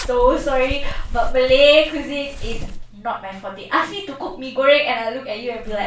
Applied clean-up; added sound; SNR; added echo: none; Zipper (clothing); 8 dB; reverberation time 0.3 s.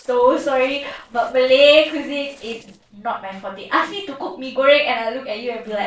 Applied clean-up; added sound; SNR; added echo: neural separator model SepFormer DNS4.